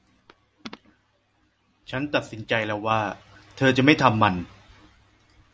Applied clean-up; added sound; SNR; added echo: none; none; none; none.